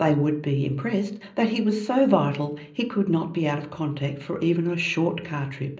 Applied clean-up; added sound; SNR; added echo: none; none; none; reverberation time 0.5 s.